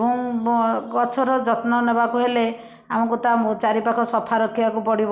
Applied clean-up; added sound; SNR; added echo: none; none; none; none.